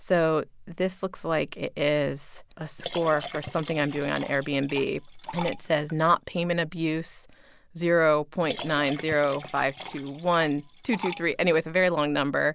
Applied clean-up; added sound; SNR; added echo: none; Liquid; 14 dB; none.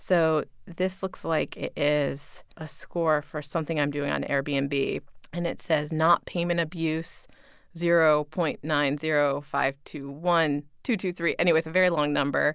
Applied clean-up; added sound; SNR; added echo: none; none; none; none.